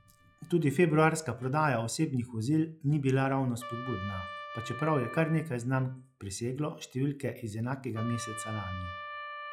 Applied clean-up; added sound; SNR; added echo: classical method log-MMSE.